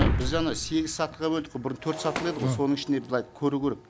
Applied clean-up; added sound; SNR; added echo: none; Shatter; 5 dB; none.